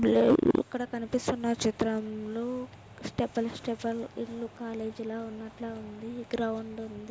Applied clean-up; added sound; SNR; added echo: none; none; none; none.